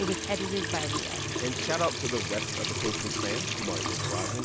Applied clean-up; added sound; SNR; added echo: none; Trickle, dribble / Sink (filling or washing) / Water tap, faucet; -2 dB; none.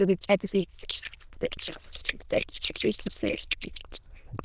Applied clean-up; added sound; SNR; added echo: neural diffusion model UNIVERSE++.